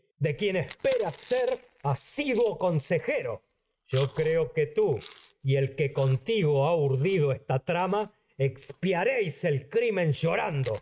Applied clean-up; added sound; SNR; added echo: neural mask model RNNoise.